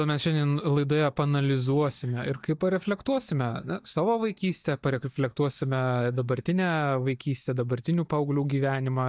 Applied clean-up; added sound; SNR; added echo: neural mask model DeepFilterNet 3.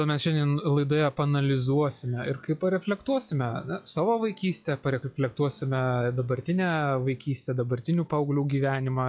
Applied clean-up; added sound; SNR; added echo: classical method log-MMSE.